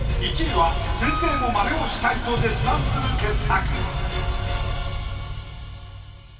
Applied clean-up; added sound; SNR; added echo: none; Wind instrument, woodwind instrument; 7 dB; reverberation time 2.5 s.